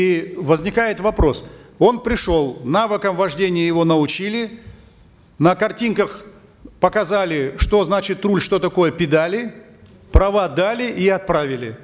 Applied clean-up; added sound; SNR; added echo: none; none; none; none.